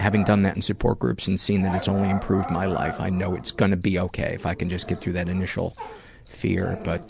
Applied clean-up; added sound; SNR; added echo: none; Growling; 13 dB; none.